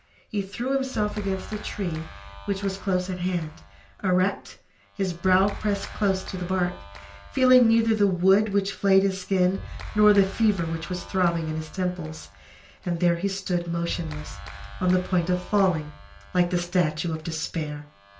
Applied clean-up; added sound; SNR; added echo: none; Clapping; 16 dB; reverberation time 0.3 s.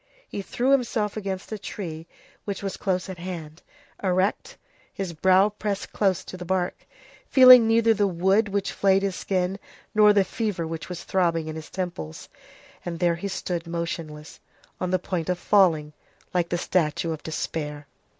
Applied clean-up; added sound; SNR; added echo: none; none; none; none.